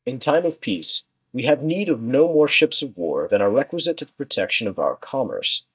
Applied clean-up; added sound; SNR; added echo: neural mask model DeepFilterNet 3.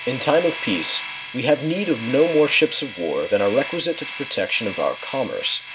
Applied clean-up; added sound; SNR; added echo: none; Domestic sounds, home sounds; 12 dB; none.